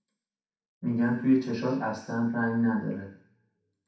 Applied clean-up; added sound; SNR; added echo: none; none; none; reverberation time 0.6 s.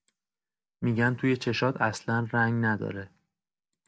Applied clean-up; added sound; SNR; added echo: none; none; none; none.